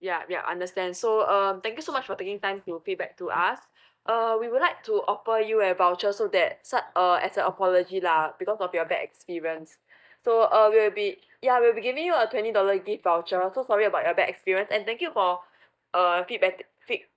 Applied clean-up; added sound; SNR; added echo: neural mask model DeepFilterNet 3.